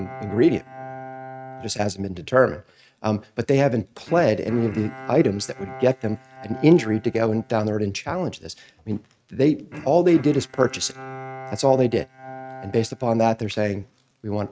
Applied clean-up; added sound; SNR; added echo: neural mask model RNNoise.